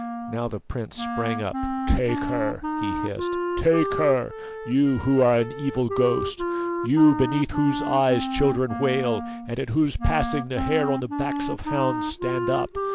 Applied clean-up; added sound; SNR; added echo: none; Wind instrument, woodwind instrument; 5 dB; none.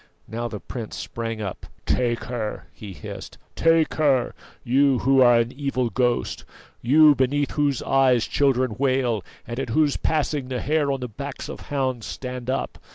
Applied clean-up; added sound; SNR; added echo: none; none; none; none.